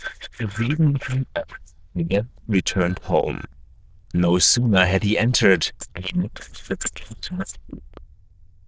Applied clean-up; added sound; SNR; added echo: neural diffusion model UNIVERSE++.